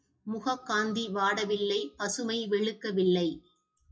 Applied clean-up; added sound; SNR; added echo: classical method WPE with log-MMSE.